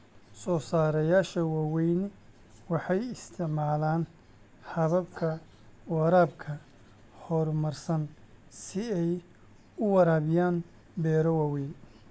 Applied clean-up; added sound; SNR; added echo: none; none; none; none.